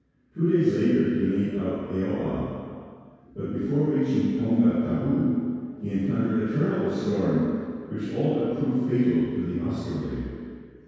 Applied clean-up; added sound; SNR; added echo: none; none; none; reverberation time 2.0 s.